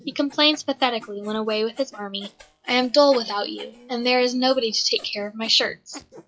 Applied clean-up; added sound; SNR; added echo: classical method log-MMSE.